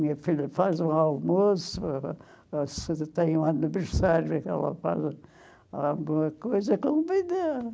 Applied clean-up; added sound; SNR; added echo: none; none; none; none.